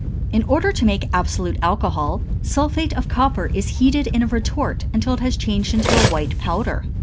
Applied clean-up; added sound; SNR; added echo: none; Cutlery, silverware + Wind / Boat, Water vehicle; 1 dB; none.